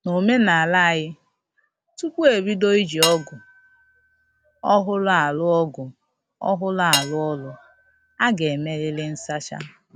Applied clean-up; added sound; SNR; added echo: none; Cutlery, silverware / Dishes, pots, and pans; 9 dB; none.